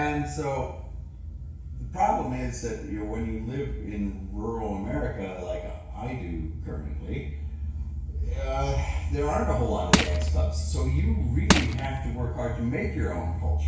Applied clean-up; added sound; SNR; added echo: none; Crushing; -3 dB; reverberation time 0.6 s.